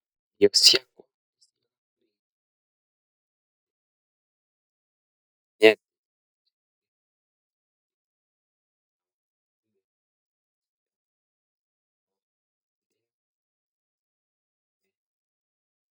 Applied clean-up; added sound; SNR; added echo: neural mask model DeepFilterNet 3.